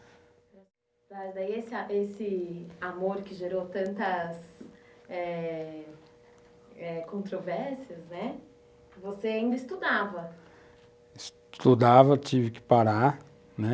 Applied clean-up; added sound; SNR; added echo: none; none; none; none.